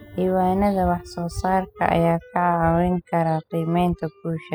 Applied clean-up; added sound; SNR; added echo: classical method spectral subtraction.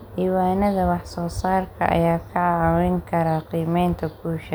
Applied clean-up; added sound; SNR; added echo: none; none; none; none.